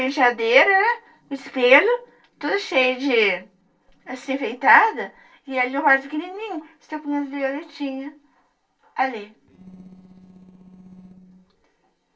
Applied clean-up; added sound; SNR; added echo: neural separator model SepFormer DNS4.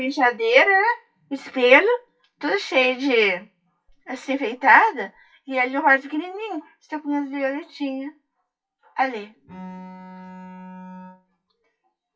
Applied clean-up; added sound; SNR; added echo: classical method WPE with log-MMSE.